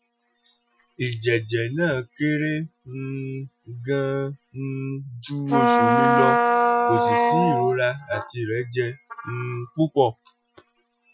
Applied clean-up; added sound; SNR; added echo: classical method Wiener filter.